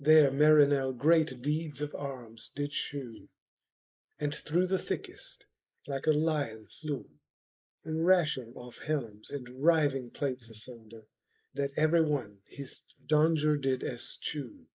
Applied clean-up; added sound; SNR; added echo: neural mask model Resemble Enhance denoiser.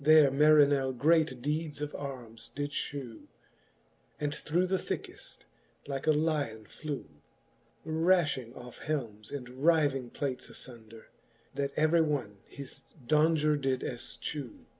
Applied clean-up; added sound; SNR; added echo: none; none; none; none.